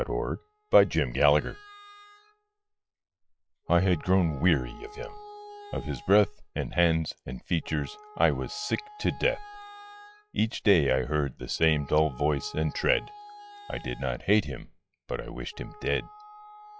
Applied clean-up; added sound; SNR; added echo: classical method log-MMSE.